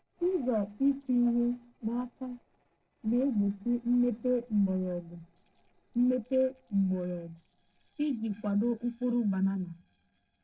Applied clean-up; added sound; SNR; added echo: neural separator model SepFormer DNS4.